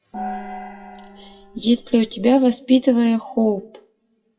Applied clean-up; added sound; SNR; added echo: classical method WPE with log-MMSE.